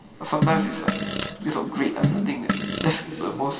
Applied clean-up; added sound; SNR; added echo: none; Fart; -1 dB; reverberation time 2.4 s.